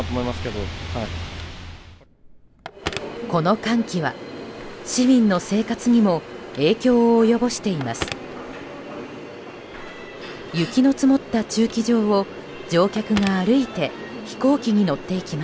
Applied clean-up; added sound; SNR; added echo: none; Telephone; 19 dB; none.